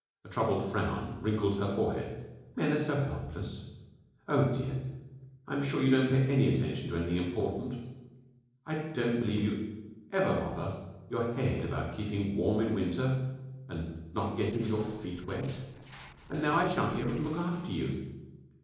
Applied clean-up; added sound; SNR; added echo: neural separator model SepFormer DNS4.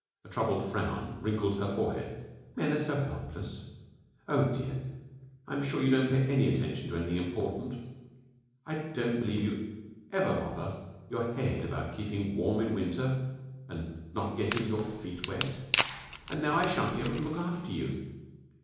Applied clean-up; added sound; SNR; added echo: none; Wood; 1 dB; reverberation time 1.0 s.